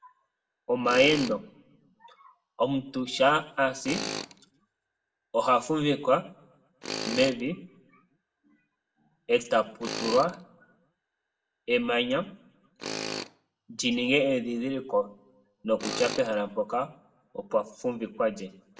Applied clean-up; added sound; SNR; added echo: none; Tools; 13 dB; reverberation time 0.5 s.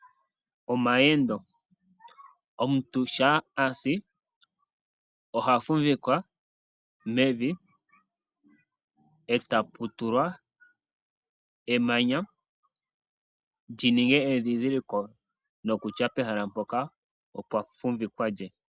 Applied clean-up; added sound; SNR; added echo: none; none; none; none.